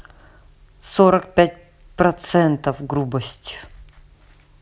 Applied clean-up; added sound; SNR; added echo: none; none; none; none.